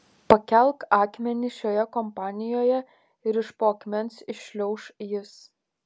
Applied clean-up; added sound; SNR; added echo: none; none; none; none.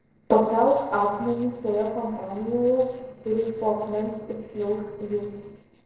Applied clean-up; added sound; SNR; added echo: neural separator model SepFormer DNS4.